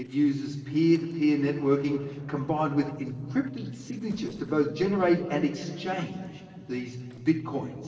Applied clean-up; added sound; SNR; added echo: neural separator model SepFormer DNS4.